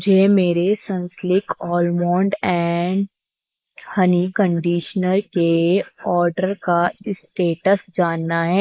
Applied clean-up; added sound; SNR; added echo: neural mask model Resemble Enhance denoiser.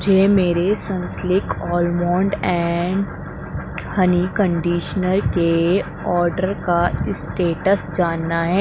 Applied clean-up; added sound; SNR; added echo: none; none; none; none.